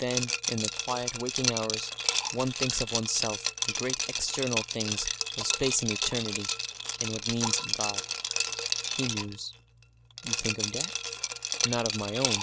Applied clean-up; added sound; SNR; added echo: none; Liquid; -2 dB; none.